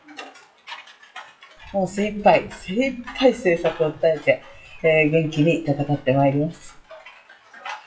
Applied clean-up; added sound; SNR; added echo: classical method WPE with log-MMSE.